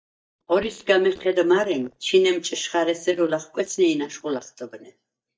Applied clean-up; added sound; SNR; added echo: neural mask model DeepFilterNet 3.